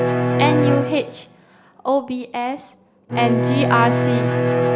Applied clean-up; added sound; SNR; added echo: none; Bowed string instrument; -2 dB; none.